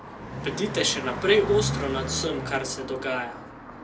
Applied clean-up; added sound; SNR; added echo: none; Car passing by; 7 dB; reverberation time 0.2 s.